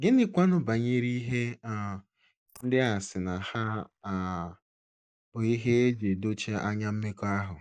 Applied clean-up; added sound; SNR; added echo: neural mask model DeepFilterNet 3.